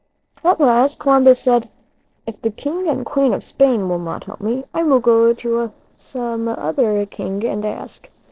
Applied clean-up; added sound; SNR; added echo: neural separator model SepFormer DNS4.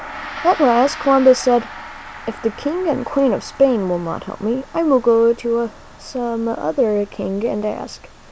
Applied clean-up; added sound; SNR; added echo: none; Gong; 17 dB; none.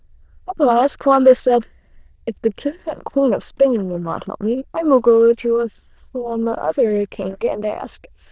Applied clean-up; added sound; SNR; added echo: neural diffusion model UNIVERSE++.